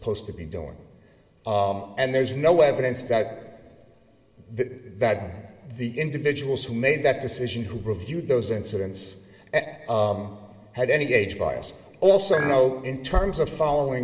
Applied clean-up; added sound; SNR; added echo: none; Chink, clink; 9 dB; reverberation time 2.7 s.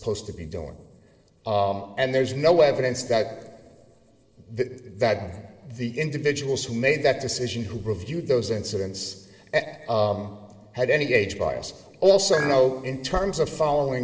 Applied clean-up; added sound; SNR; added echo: neural separator model SepFormer DNS4.